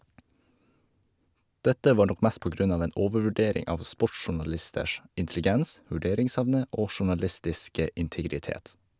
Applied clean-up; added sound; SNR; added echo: none; none; none; none.